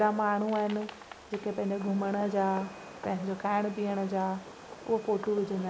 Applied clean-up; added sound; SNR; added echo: none; Fireworks; 15 dB; none.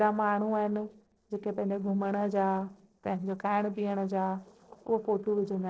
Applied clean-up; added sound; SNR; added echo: neural separator model SepFormer DNS4.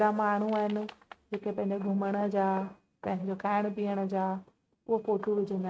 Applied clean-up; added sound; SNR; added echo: neural mask model RNNoise.